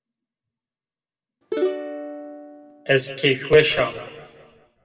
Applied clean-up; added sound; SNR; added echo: none; Plucked string instrument; 5 dB; reverberation time 1.7 s.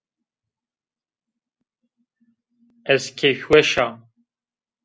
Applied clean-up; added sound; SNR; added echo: none; none; none; none.